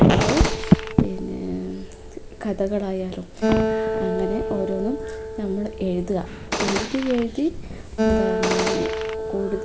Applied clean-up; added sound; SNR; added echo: none; Acoustic guitar + Gunshot, gunfire; 3 dB; none.